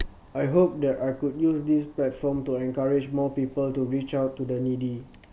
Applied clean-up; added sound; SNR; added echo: none; Wind; 18 dB; none.